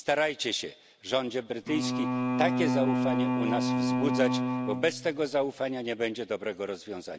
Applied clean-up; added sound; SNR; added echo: none; Bowed string instrument; -2 dB; none.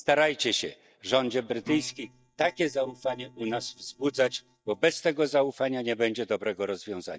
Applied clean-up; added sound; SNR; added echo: neural mask model DeepFilterNet 3.